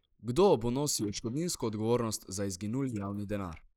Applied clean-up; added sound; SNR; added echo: neural mask model Resemble Enhance denoiser.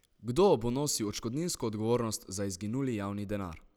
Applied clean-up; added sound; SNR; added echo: none; none; none; none.